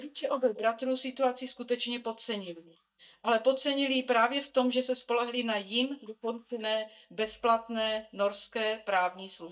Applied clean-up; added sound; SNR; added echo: neural mask model DeepFilterNet 3.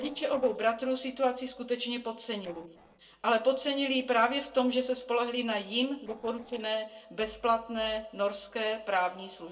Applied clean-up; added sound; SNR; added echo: neural separator model SepFormer DNS4.